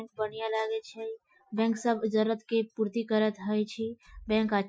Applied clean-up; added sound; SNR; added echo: classical method Wiener filter.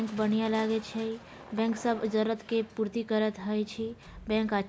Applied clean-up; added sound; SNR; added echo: none; Crushing; 19 dB; none.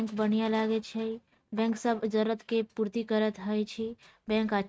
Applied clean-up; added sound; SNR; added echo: neural mask model RNNoise.